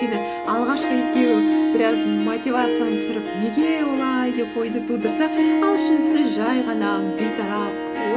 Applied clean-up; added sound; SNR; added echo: none; Harp; -1 dB; none.